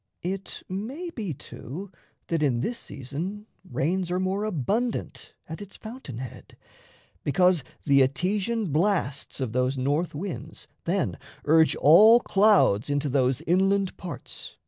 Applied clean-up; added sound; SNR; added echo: none; none; none; none.